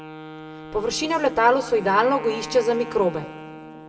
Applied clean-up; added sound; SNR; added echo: none; Wind instrument, woodwind instrument; 14 dB; reverberation time 1.1 s.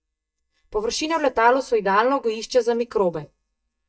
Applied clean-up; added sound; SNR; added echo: neural mask model DeepFilterNet 3.